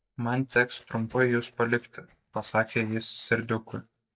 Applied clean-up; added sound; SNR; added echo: neural mask model DeepFilterNet 3.